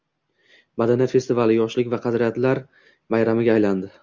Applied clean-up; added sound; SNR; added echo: none; none; none; none.